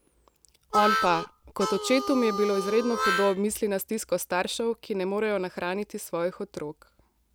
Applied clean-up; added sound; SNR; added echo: none; Harmonica; 2 dB; none.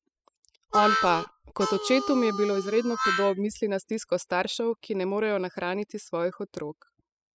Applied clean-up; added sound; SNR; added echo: classical method spectral subtraction.